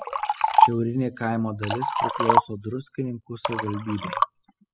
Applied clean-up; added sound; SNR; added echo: classical method spectral subtraction.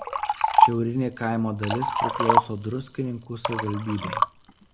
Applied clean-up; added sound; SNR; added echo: none; Liquid; -4 dB; none.